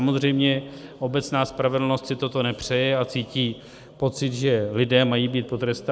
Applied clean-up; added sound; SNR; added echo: none; none; none; none.